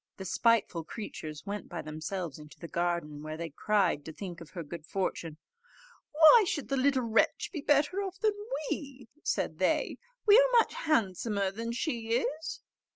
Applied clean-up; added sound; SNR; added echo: none; none; none; none.